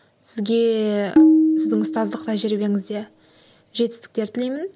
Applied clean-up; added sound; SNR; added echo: none; Tabla; -4 dB; none.